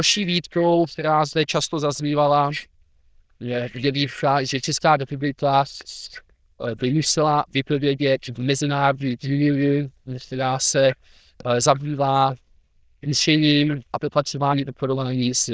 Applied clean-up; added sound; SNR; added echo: neural diffusion model UNIVERSE++.